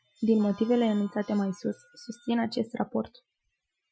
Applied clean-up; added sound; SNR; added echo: classical method Wiener filter.